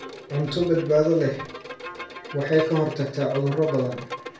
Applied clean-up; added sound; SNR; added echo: none; Bowed string instrument; 14 dB; reverberation time 0.3 s.